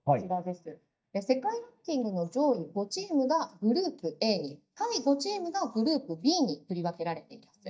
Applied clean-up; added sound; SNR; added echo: neural mask model DeepFilterNet 3.